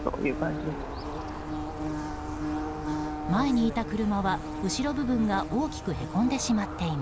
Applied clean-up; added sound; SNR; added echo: none; Aircraft + Buzz / Bird; 4 dB; none.